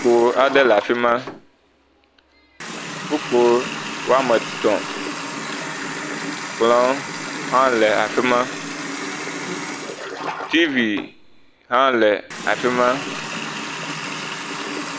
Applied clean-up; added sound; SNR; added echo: none; Water tap, faucet; 8 dB; none.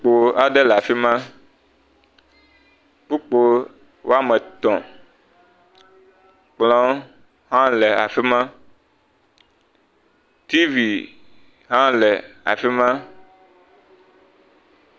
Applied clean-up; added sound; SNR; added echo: none; none; none; none.